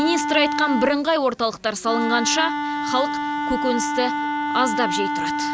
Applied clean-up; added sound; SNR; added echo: none; Wind instrument, woodwind instrument; 2 dB; none.